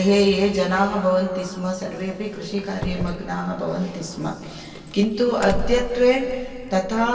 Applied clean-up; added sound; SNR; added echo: none; Doorbell; 11 dB; reverberation time 2.6 s.